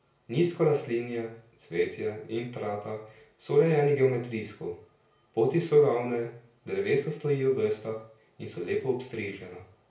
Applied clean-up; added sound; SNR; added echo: none; none; none; reverberation time 0.3 s.